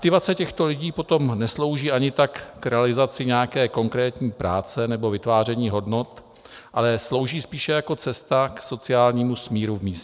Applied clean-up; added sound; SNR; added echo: none; none; none; none.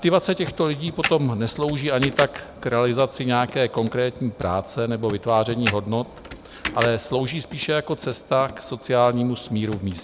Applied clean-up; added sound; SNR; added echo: none; Computer keyboard; 12 dB; none.